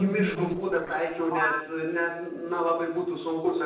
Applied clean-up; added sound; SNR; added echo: neural separator model SepFormer DNS4.